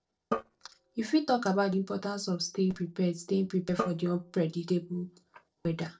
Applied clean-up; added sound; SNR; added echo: neural separator model SepFormer DNS4.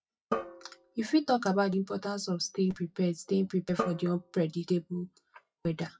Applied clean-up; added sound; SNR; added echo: classical method WPE with log-MMSE.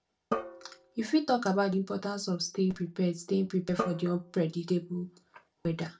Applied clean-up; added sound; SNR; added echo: none; Drum; 9 dB; reverberation time 0.2 s.